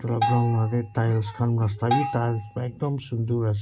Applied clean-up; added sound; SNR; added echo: none; Bell; 7 dB; none.